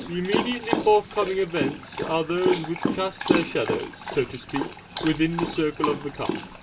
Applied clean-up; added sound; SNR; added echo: none; Dog; 4 dB; none.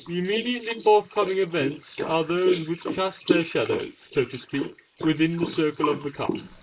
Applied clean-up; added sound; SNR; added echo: neural mask model Resemble Enhance denoiser.